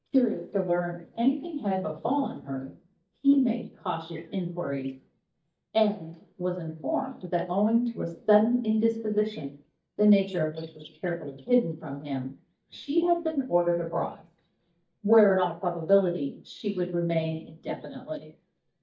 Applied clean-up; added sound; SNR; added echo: neural mask model DeepFilterNet 3.